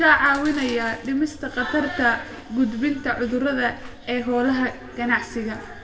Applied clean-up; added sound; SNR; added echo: none; Chewing, mastication; 19 dB; reverberation time 1.1 s.